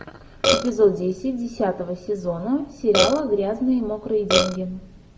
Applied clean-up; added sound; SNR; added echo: none; Burping, eructation; -3 dB; reverberation time 0.8 s.